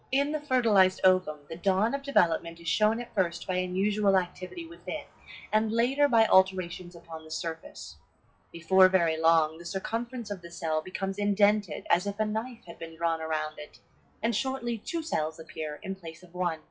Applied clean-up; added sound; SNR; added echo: classical method WPE with log-MMSE.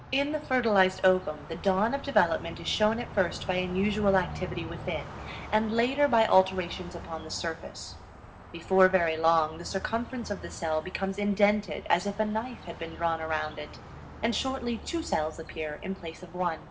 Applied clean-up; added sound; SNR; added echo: none; Car passing by; 14 dB; reverberation time 0.6 s.